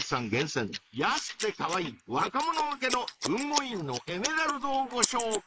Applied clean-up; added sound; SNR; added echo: neural mask model Resemble Enhance denoiser.